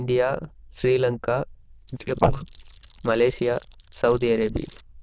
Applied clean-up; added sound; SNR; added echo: neural diffusion model UNIVERSE++.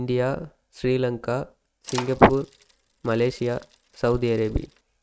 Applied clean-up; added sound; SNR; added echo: neural mask model RNNoise.